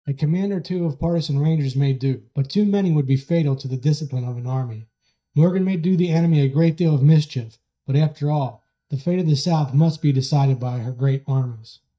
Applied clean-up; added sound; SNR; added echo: neural mask model DeepFilterNet 3.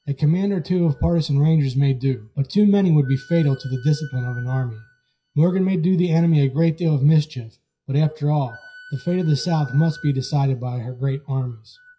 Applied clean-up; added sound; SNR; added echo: classical method WPE with log-MMSE.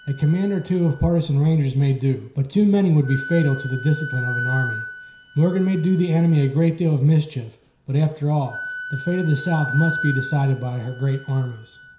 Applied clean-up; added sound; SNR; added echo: none; Wind instrument, woodwind instrument; 13 dB; reverberation time 0.5 s.